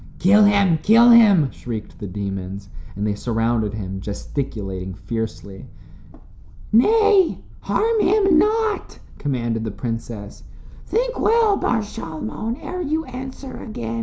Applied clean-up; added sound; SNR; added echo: none; none; none; none.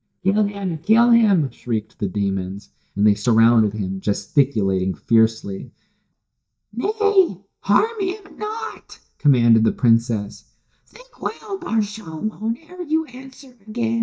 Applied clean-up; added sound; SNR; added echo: neural mask model DeepFilterNet 3.